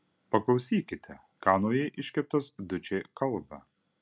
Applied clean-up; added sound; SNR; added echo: none; none; none; none.